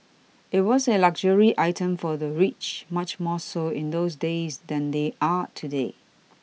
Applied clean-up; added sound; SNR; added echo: none; none; none; none.